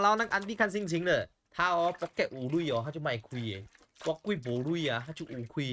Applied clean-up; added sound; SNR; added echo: neural mask model RNNoise.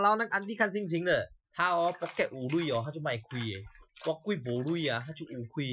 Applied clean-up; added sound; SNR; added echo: classical method Wiener filter.